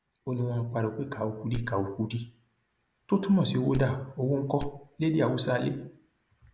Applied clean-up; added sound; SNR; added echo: none; Wood; 12 dB; none.